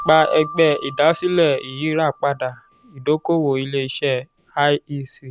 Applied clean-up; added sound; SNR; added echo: none; Keyboard (musical); 17 dB; none.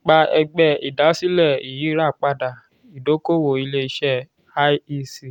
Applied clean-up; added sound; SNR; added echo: none; none; none; none.